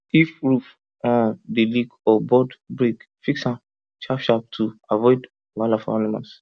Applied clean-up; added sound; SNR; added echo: none; none; none; none.